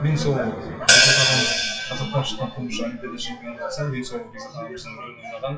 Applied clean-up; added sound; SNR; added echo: classical method WPE with log-MMSE.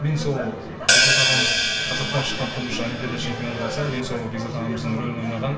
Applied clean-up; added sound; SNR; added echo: none; Hi-hat; -4 dB; reverberation time 0.8 s.